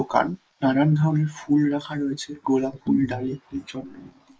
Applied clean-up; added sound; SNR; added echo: neural mask model Resemble Enhance denoiser.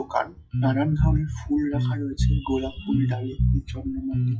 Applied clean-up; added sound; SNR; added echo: classical method log-MMSE.